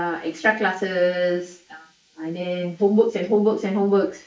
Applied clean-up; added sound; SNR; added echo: neural mask model Resemble Enhance denoiser.